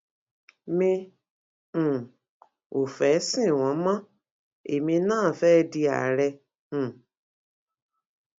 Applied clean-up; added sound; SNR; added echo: none; none; none; none.